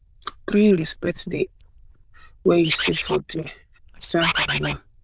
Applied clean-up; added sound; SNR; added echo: neural diffusion model UNIVERSE++.